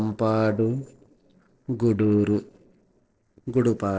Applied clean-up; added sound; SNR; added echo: neural separator model SepFormer DNS4.